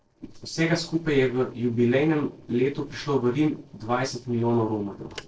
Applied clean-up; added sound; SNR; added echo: neural separator model SepFormer DNS4.